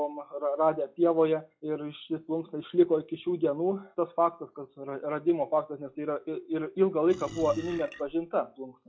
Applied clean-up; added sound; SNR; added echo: classical method log-MMSE.